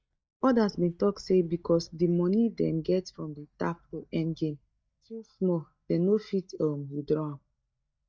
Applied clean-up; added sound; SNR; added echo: neural mask model DeepFilterNet 3.